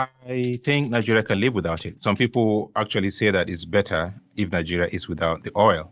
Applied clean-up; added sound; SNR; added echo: neural mask model DeepFilterNet 3.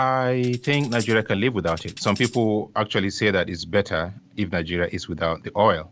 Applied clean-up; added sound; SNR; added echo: none; Tambourine; 19 dB; none.